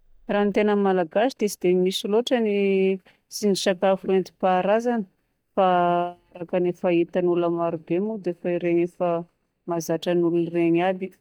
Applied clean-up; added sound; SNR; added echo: neural mask model DeepFilterNet 3.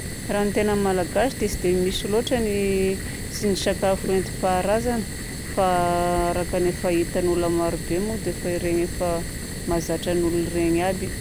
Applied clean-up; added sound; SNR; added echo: none; Fire; 7 dB; none.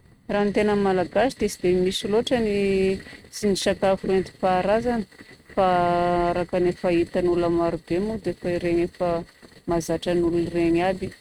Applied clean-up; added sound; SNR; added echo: neural mask model RNNoise.